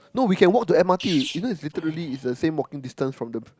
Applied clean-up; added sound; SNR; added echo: none; Sneeze; 17 dB; none.